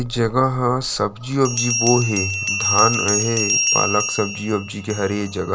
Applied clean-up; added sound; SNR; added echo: none; Bell; 3 dB; none.